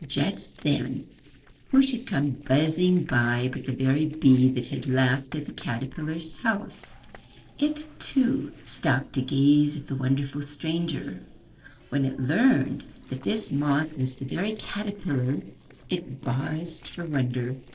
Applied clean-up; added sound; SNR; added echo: neural separator model SepFormer DNS4.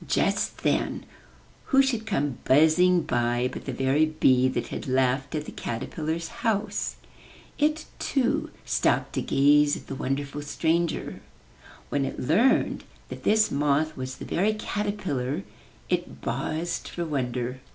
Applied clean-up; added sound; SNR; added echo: none; none; none; none.